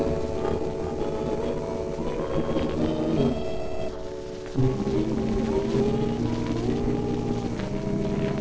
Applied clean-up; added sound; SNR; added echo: neural separator model SepFormer DNS4.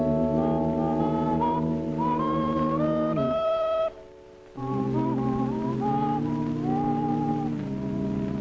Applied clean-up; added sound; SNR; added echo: none; Piano; 11 dB; none.